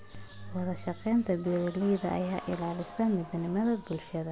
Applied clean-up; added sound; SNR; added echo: none; Motor vehicle (road) / Siren; 18 dB; none.